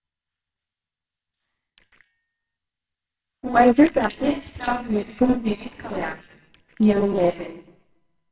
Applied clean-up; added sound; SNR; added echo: neural separator model SepFormer WHAMR!.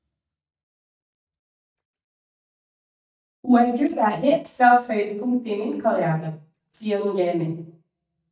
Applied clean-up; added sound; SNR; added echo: neural mask model DeepFilterNet 3.